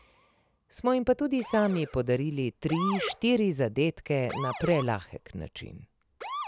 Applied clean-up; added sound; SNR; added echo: none; Motor vehicle (road) / Siren; 12 dB; none.